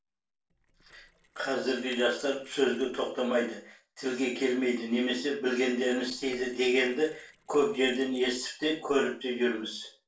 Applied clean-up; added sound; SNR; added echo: neural separator model SepFormer DNS4.